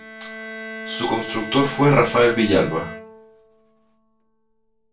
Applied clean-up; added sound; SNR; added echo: none; Bowed string instrument; 13 dB; reverberation time 0.2 s.